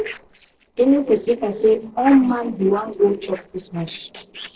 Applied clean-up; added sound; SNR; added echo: neural separator model SepFormer DNS4.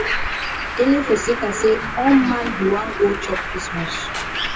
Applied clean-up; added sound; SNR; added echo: none; Bird; 5 dB; reverberation time 0.2 s.